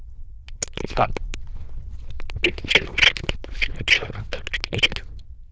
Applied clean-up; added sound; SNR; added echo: neural diffusion model UNIVERSE++.